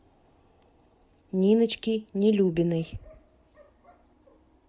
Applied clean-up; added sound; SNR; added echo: none; none; none; none.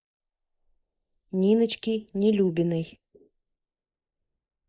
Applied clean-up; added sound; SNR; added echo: neural mask model Resemble Enhance denoiser.